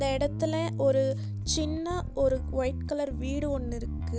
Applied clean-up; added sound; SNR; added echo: none; Bass guitar; 4 dB; none.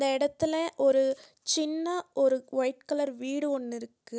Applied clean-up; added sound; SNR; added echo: none; none; none; none.